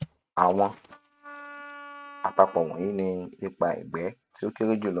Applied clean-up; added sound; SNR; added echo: neural mask model RNNoise.